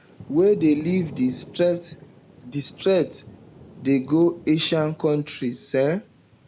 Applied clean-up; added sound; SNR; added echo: none; Thunder / Rain; 20 dB; none.